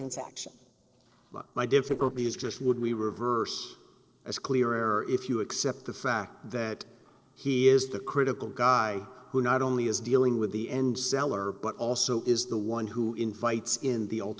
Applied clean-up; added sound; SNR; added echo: neural separator model SepFormer DNS4.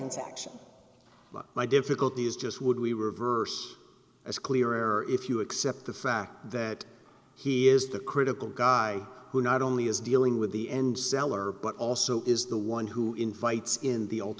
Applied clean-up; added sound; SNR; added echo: none; none; none; none.